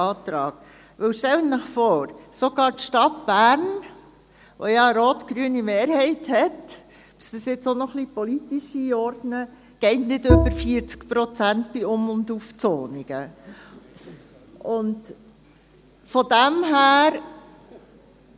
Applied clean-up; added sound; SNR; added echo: none; Bowed string instrument; 0 dB; none.